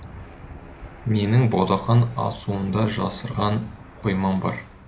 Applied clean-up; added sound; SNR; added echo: none; Engine / Aircraft; 18 dB; none.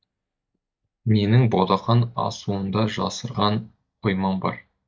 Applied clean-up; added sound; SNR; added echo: neural mask model DeepFilterNet 3.